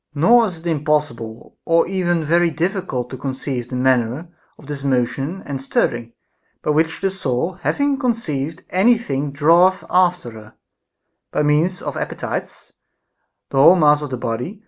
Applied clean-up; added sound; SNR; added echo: none; none; none; none.